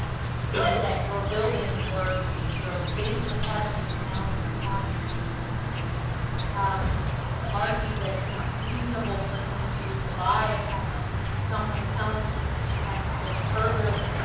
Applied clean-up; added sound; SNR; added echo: none; Insect; -4 dB; reverberation time 1.0 s.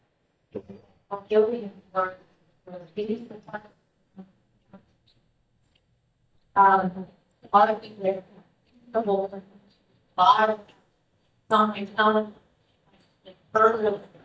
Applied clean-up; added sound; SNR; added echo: neural mask model DeepFilterNet 3.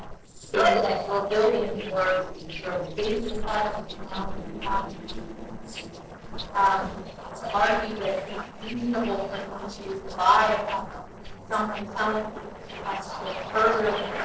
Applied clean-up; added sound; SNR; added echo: neural separator model SepFormer DNS4.